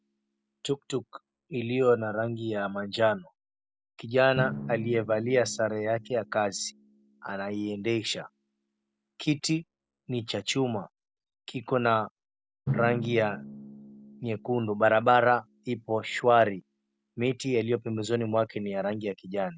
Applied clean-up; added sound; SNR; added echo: none; Drum; 14 dB; none.